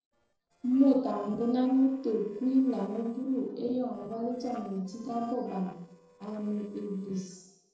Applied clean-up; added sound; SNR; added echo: neural separator model SepFormer DNS4.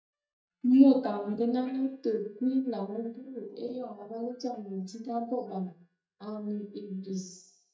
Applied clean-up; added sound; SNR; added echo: neural mask model DeepFilterNet 3.